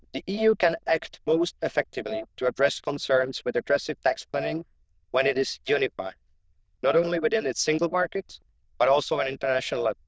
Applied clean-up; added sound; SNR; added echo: neural diffusion model UNIVERSE++.